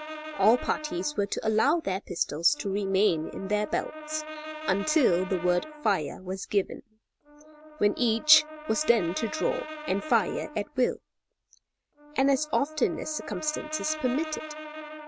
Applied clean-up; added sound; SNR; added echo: none; Brass instrument; 13 dB; none.